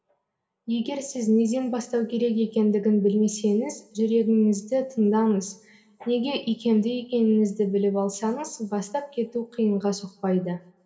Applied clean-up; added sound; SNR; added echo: none; none; none; reverberation time 0.7 s.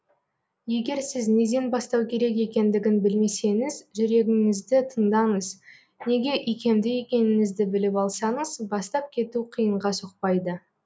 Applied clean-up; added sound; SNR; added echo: none; none; none; none.